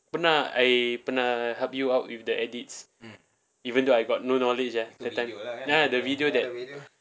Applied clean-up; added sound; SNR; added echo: none; none; none; none.